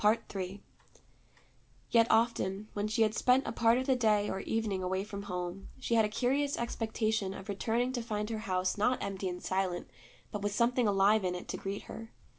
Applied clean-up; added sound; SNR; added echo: none; none; none; none.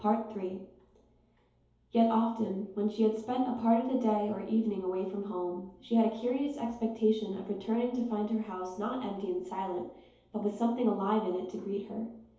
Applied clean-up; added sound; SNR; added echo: none; none; none; reverberation time 2.2 s.